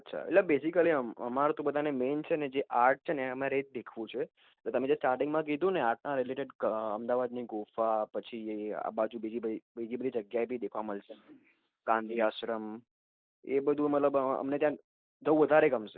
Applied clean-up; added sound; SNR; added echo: neural mask model Resemble Enhance denoiser.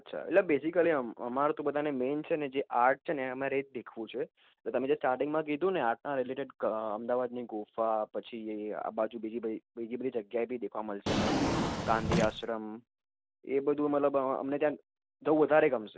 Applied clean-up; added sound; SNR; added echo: none; Drawer open or close; 1 dB; none.